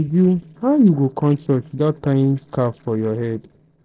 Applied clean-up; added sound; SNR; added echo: neural separator model SepFormer DNS4.